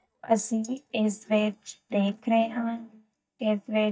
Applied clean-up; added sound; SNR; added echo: neural mask model DeepFilterNet 3.